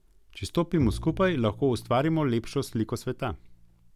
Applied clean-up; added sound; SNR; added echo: none; Bowed string instrument; 13 dB; none.